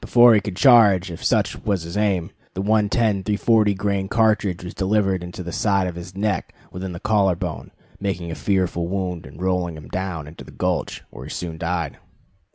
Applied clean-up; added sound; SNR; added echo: none; none; none; none.